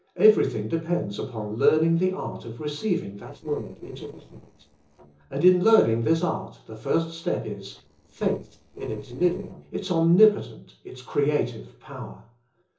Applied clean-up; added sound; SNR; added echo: neural separator model SepFormer DNS4.